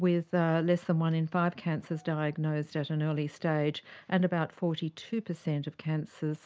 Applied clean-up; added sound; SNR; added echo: none; none; none; none.